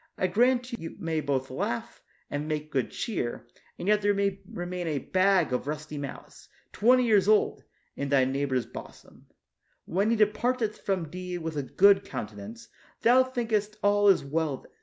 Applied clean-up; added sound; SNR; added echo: none; none; none; none.